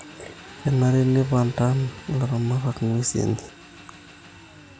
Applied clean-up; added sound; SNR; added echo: none; Engine; 19 dB; none.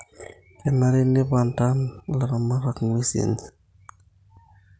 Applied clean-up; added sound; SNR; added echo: none; none; none; none.